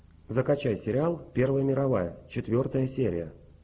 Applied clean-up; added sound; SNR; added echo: none; none; none; none.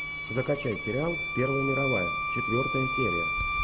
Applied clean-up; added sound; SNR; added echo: none; Bowed string instrument + Clock; 0 dB; none.